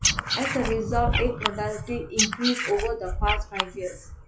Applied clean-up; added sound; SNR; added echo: classical method log-MMSE.